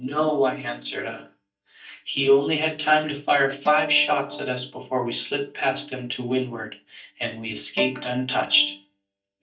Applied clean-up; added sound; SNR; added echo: neural mask model DeepFilterNet 3.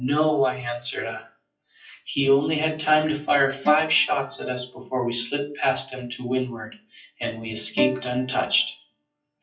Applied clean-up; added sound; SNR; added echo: classical method WPE with log-MMSE.